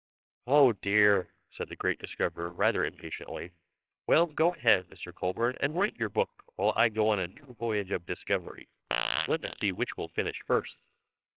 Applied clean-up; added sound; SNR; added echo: neural separator model SepFormer WHAMR!.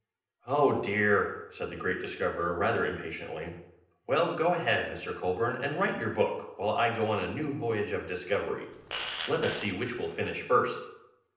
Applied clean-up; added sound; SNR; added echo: neural separator model SepFormer DNS4.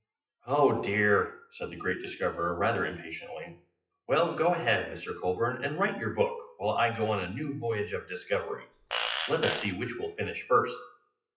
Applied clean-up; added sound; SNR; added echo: classical method WPE with log-MMSE.